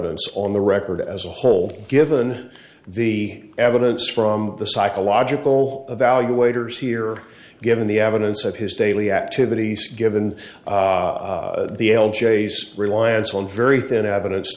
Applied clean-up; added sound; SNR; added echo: none; none; none; none.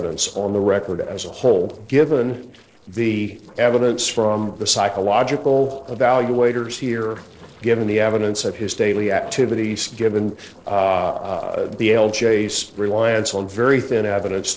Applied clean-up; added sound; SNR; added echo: neural separator model SepFormer DNS4.